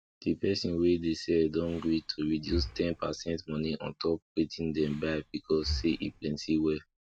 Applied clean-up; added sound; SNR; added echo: none; Breathing; 12 dB; none.